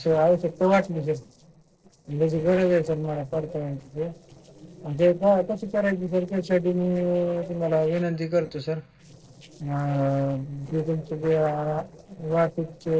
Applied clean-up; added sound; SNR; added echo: neural separator model SepFormer DNS4.